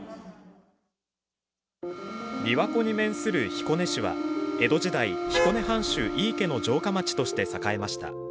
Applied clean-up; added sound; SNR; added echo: none; Traffic noise, roadway noise / Vehicle horn, car horn, honking; 2 dB; none.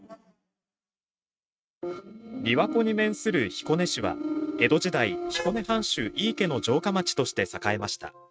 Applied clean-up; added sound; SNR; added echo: neural mask model RNNoise.